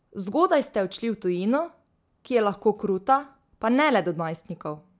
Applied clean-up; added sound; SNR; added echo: none; none; none; none.